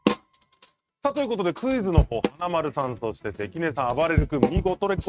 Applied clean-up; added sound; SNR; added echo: neural mask model RNNoise.